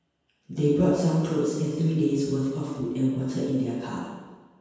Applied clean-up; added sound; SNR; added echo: none; none; none; reverberation time 1.2 s.